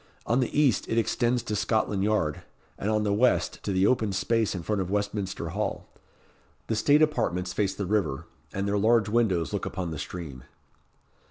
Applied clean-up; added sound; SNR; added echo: none; none; none; none.